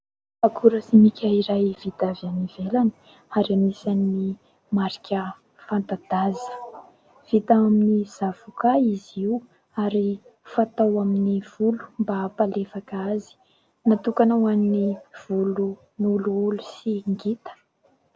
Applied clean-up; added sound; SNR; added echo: none; none; none; none.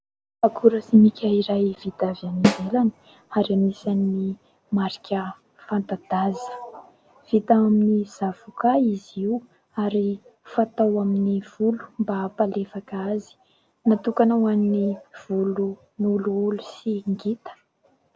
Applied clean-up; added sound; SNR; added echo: none; Snare drum; 2 dB; none.